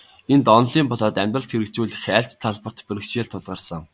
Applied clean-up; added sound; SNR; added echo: none; none; none; none.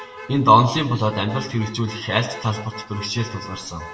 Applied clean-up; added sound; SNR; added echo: none; Motor vehicle (road); 17 dB; reverberation time 0.9 s.